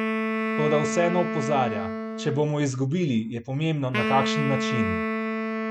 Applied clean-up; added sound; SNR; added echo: none; Wind instrument, woodwind instrument; 2 dB; none.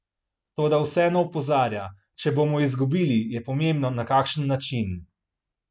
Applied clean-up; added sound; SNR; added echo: none; none; none; none.